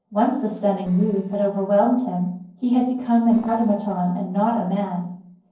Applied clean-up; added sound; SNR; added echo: neural separator model SepFormer DNS4.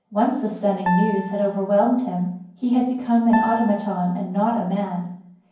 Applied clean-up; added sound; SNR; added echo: none; Piano; 8 dB; reverberation time 0.9 s.